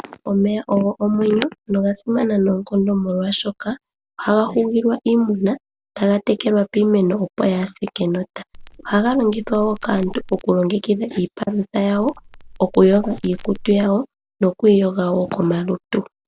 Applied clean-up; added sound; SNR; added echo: none; Crackle; 16 dB; none.